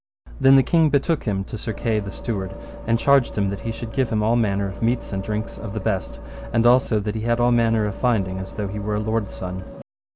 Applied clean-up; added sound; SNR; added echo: none; Vehicle; 16 dB; none.